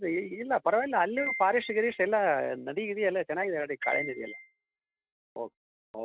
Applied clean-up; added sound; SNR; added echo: neural mask model RNNoise.